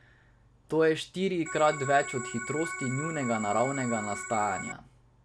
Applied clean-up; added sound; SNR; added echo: none; Organ; 8 dB; none.